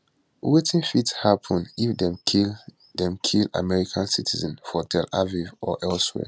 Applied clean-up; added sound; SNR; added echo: none; none; none; none.